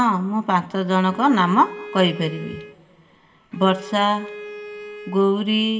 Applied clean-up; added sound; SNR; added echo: none; Bowed string instrument; 16 dB; reverberation time 1.3 s.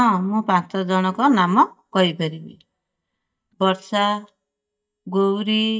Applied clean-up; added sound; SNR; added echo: neural mask model DeepFilterNet 3.